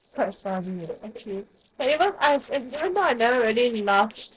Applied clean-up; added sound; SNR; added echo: neural separator model SepFormer DNS4.